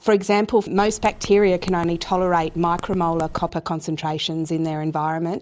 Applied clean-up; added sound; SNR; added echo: none; Typing; 15 dB; none.